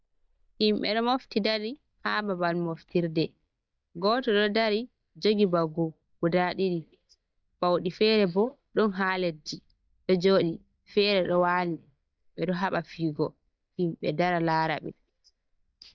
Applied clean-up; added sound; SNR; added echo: neural mask model DeepFilterNet 3.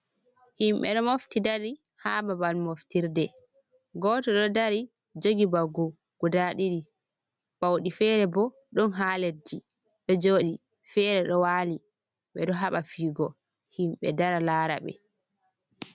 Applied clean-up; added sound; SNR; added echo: none; none; none; none.